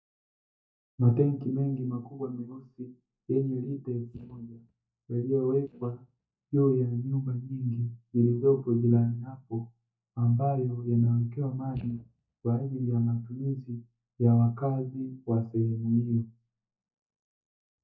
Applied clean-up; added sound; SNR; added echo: neural mask model DeepFilterNet 3.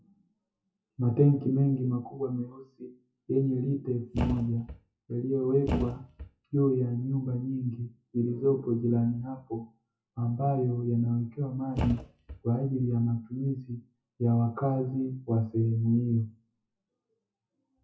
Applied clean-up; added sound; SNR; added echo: classical method WPE with log-MMSE.